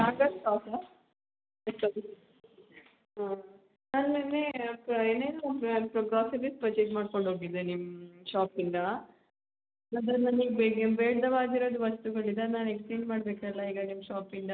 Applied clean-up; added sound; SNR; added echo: none; none; none; none.